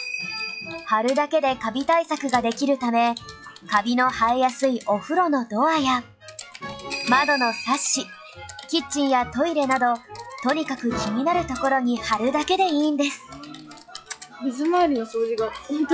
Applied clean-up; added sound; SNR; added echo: classical method log-MMSE.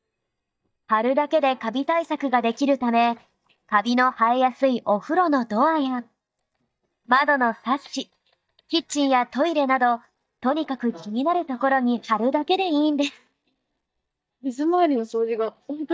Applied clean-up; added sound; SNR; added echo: neural mask model DeepFilterNet 3.